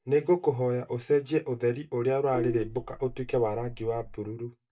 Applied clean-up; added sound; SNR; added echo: neural mask model DeepFilterNet 3.